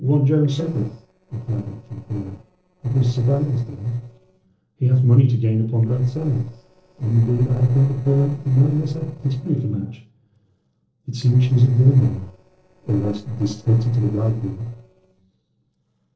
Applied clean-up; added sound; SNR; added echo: neural separator model SepFormer DNS4.